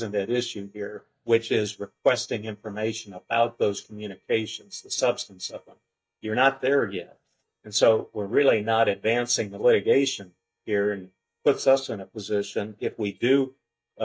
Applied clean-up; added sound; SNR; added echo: neural mask model DeepFilterNet 3.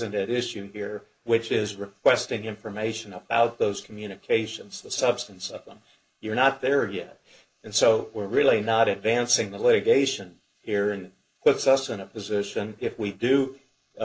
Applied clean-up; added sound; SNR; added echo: neural mask model Resemble Enhance denoiser.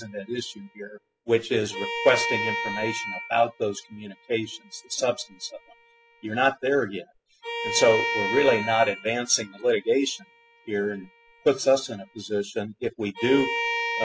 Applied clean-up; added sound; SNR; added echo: classical method spectral subtraction.